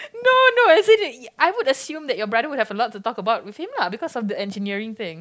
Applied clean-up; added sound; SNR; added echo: none; none; none; none.